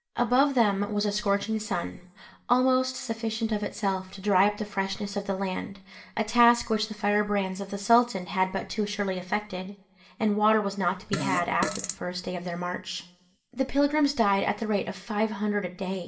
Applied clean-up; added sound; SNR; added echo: none; Fart; 7 dB; reverberation time 0.5 s.